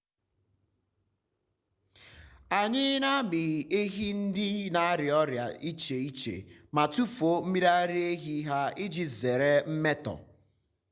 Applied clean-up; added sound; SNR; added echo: none; none; none; none.